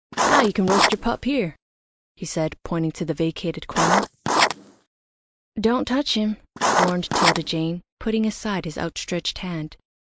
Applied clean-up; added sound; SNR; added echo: neural mask model Resemble Enhance denoiser.